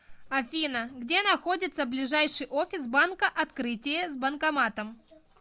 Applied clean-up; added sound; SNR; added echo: none; none; none; none.